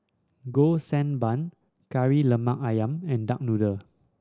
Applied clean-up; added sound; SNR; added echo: none; none; none; none.